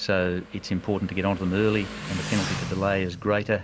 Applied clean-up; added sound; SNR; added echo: none; Motorcycle; 10 dB; none.